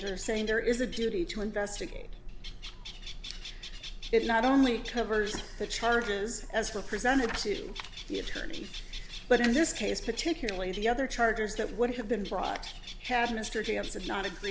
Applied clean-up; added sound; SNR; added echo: none; Bird; 16 dB; none.